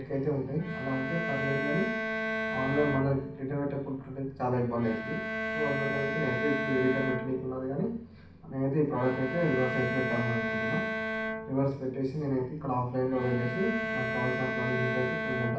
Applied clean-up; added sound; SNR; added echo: none; Bowed string instrument; 3 dB; reverberation time 0.6 s.